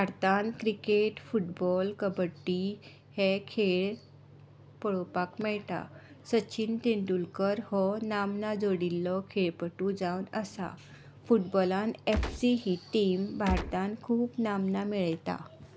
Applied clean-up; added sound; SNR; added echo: none; Gunshot, gunfire; 2 dB; none.